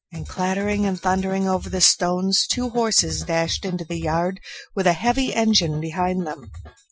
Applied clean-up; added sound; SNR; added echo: classical method Wiener filter.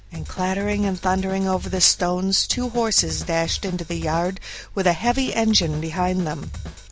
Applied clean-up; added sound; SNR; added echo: none; Drum kit; 12 dB; none.